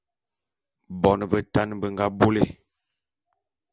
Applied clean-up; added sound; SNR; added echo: none; none; none; none.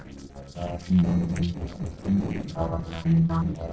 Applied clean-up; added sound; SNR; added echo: neural separator model SepFormer DNS4.